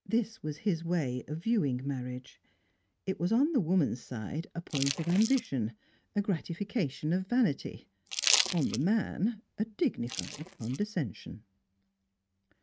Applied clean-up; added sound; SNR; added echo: neural mask model RNNoise.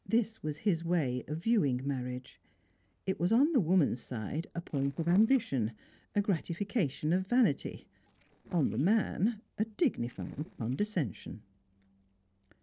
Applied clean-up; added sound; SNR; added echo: neural separator model SepFormer DNS4.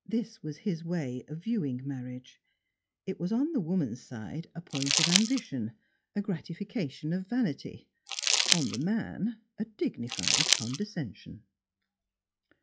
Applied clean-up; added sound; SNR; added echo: classical method log-MMSE.